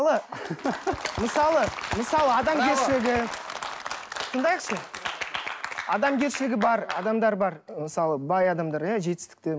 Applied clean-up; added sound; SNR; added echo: none; none; none; none.